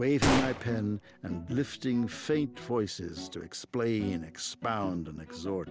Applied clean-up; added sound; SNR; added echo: none; Gunshot, gunfire; 4 dB; none.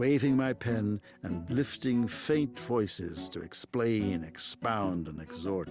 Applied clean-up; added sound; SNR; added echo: none; none; none; none.